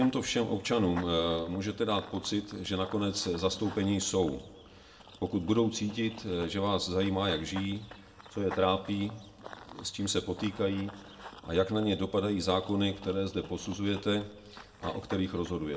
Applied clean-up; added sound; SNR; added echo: none; Run / Bird vocalization, bird call, bird song; 18 dB; reverberation time 0.4 s.